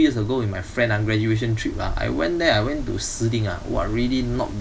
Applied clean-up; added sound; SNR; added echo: none; Wind; 10 dB; reverberation time 0.2 s.